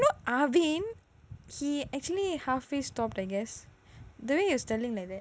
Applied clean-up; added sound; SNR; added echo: none; none; none; none.